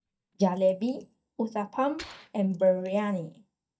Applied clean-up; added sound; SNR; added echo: neural mask model DeepFilterNet 3.